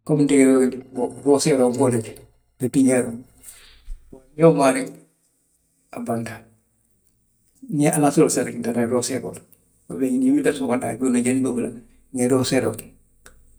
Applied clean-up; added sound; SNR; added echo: neural mask model DeepFilterNet 3.